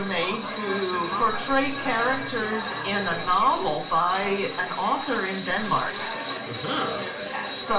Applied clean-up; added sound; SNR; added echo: none; Tools; 13 dB; reverberation time 0.4 s.